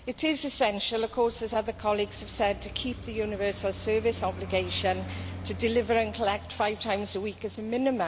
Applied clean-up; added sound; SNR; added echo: none; Traffic noise, roadway noise; 12 dB; none.